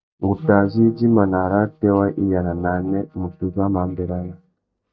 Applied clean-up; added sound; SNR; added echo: neural mask model DeepFilterNet 3.